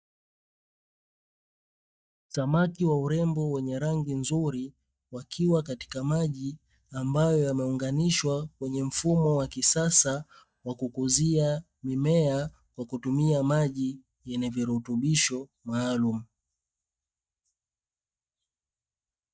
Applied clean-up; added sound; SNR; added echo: neural mask model DeepFilterNet 3.